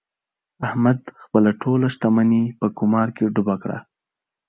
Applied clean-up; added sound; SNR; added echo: none; none; none; none.